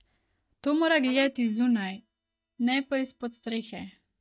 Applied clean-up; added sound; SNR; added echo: neural mask model DeepFilterNet 3.